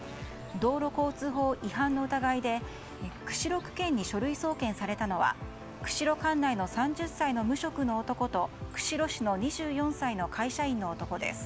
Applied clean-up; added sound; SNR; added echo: none; Insect; 19 dB; none.